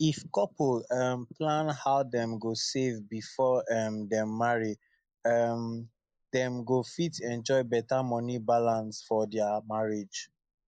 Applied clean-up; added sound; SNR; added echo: neural mask model Resemble Enhance denoiser.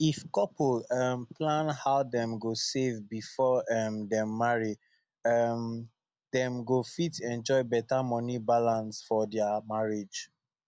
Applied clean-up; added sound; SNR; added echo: none; none; none; none.